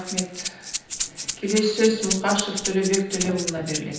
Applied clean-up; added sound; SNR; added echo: none; Rattle (instrument); 5 dB; reverberation time 0.9 s.